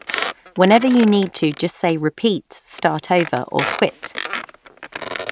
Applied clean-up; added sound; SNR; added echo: none; Squeak; 11 dB; none.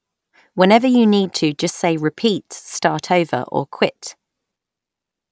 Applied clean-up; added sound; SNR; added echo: none; none; none; none.